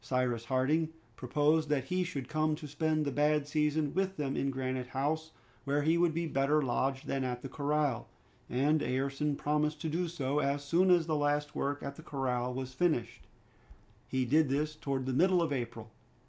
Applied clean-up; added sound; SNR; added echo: none; none; none; none.